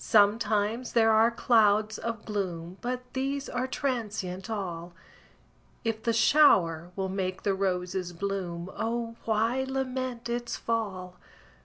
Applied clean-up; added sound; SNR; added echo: none; none; none; none.